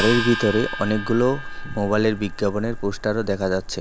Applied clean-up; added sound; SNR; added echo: none; Gong; 7 dB; none.